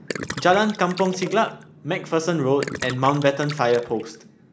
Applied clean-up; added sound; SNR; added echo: none; Gurgling; 13 dB; none.